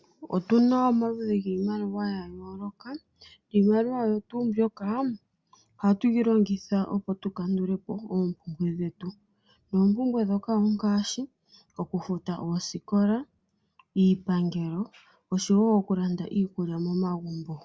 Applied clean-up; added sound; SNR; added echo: none; none; none; none.